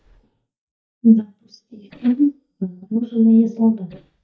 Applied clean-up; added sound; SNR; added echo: neural mask model DeepFilterNet 3.